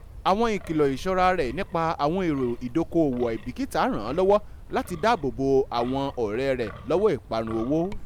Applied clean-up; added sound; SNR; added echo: none; Wind; 14 dB; none.